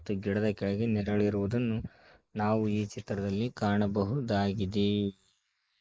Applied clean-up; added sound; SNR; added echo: neural mask model Resemble Enhance denoiser.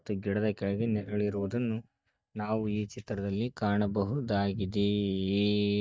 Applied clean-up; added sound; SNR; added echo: neural mask model DeepFilterNet 3.